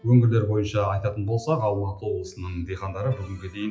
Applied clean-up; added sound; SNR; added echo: classical method WPE with log-MMSE.